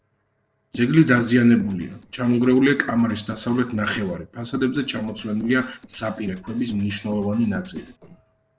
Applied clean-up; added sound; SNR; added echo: neural separator model SepFormer DNS4.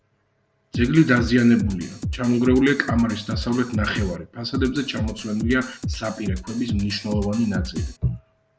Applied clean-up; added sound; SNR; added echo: none; Drum kit; 7 dB; none.